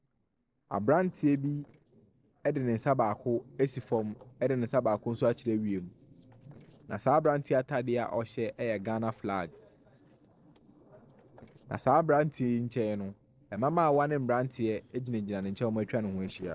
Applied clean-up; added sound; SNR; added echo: neural separator model SepFormer DNS4.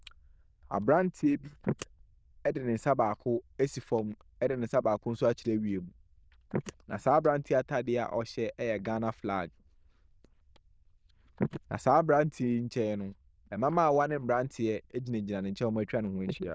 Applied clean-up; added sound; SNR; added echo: neural diffusion model UNIVERSE++.